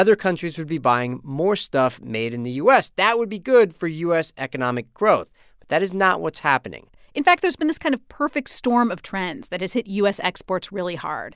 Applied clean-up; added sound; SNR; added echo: none; none; none; none.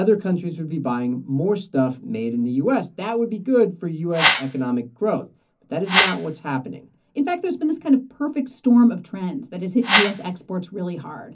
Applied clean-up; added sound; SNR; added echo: none; Whoosh, swoosh, swish; -2 dB; reverberation time 0.3 s.